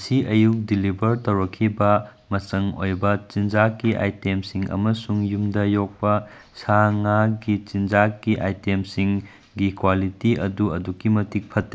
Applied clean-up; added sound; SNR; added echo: none; none; none; none.